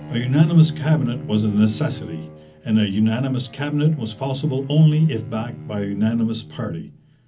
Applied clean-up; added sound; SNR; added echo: none; Bowed string instrument; 15 dB; reverberation time 0.4 s.